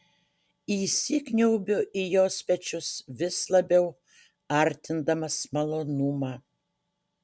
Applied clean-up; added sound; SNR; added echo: none; none; none; none.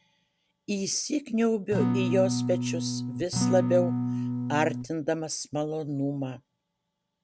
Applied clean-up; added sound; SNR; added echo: none; Acoustic guitar / Strum; -2 dB; none.